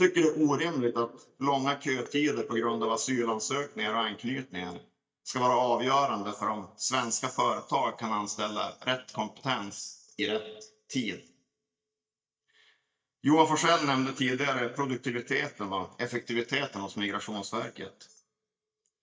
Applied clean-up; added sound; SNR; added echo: neural mask model DeepFilterNet 3.